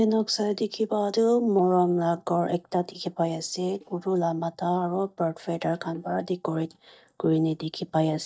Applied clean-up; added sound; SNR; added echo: neural mask model DeepFilterNet 3.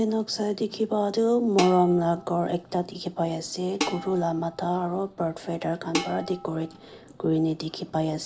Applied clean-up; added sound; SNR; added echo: none; Dishes, pots, and pans; 11 dB; reverberation time 0.3 s.